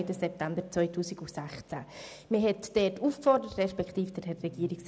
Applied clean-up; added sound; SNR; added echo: none; none; none; none.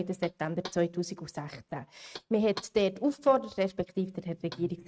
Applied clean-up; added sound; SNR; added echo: neural mask model RNNoise.